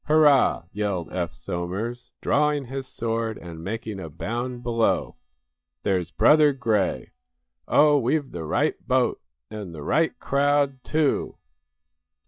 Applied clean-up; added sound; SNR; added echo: neural mask model DeepFilterNet 3.